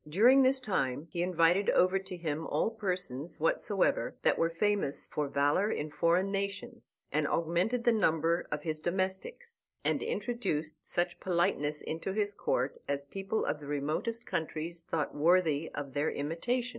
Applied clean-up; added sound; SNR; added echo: none; none; none; none.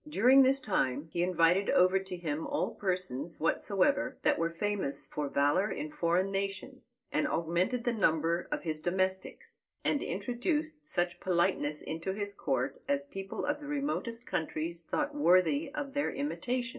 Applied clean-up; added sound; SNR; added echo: none; none; none; reverberation time 0.2 s.